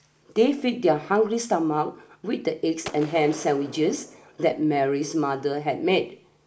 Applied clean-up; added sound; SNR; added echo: none; Gunshot, gunfire; 16 dB; none.